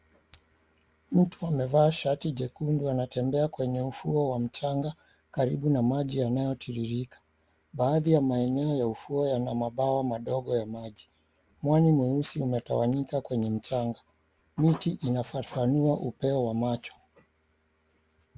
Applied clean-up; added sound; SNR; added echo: none; none; none; none.